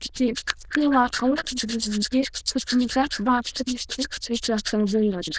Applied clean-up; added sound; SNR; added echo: neural diffusion model UNIVERSE++.